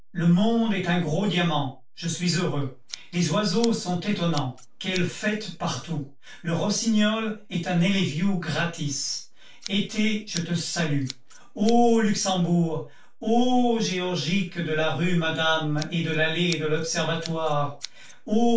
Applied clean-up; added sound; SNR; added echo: none; Scissors; 20 dB; reverberation time 0.2 s.